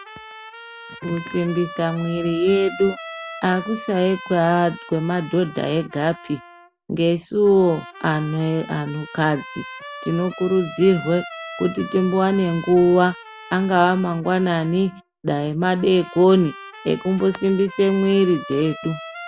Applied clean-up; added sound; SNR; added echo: none; Trumpet; 16 dB; none.